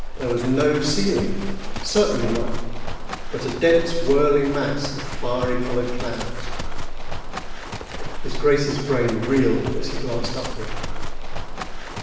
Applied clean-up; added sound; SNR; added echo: none; Livestock, farm animals, working animals; 1 dB; reverberation time 1.0 s.